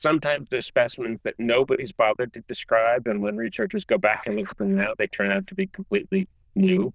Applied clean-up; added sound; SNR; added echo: neural diffusion model UNIVERSE++.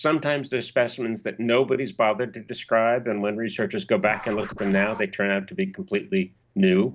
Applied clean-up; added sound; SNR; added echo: none; Scratching (performance technique); 18 dB; none.